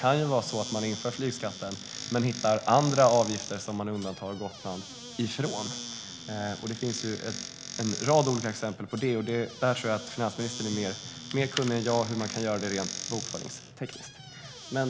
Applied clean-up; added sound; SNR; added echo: none; Squeak / Cupboard open or close; 11 dB; none.